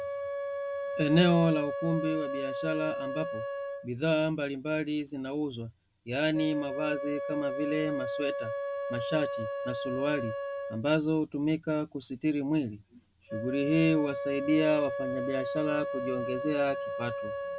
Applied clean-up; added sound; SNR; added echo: none; Wind instrument, woodwind instrument; 5 dB; none.